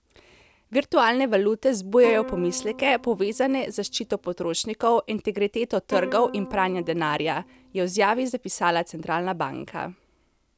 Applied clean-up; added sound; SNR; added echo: none; Plucked string instrument; 13 dB; none.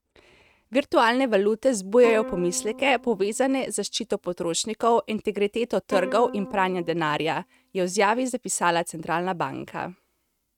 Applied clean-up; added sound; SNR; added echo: neural mask model RNNoise.